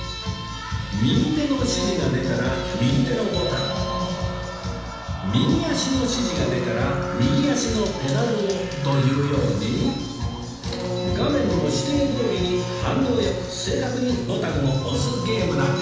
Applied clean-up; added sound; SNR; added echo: none; Bowed string instrument; 10 dB; reverberation time 1.1 s.